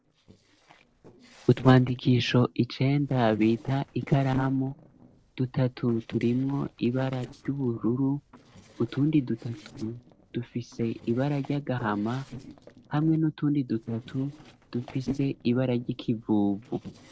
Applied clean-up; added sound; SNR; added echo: neural separator model SepFormer DNS4.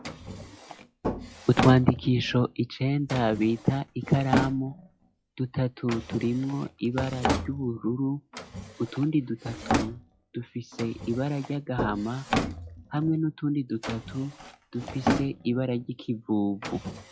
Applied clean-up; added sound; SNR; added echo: classical method log-MMSE.